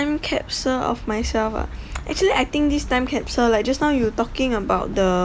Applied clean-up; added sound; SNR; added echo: none; none; none; none.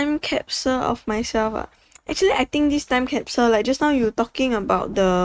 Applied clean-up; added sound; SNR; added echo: neural mask model RNNoise.